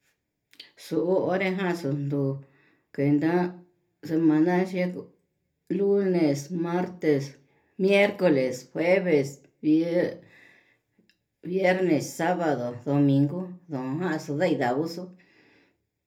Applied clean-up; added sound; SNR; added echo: none; none; none; reverberation time 0.3 s.